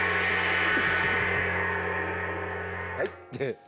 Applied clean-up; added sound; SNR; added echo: none; Knock; 19 dB; none.